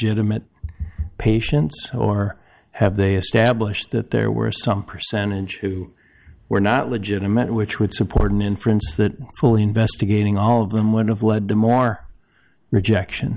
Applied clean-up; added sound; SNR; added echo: none; none; none; none.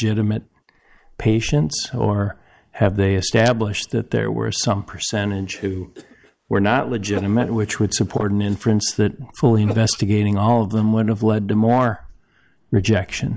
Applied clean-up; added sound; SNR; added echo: neural mask model Resemble Enhance denoiser.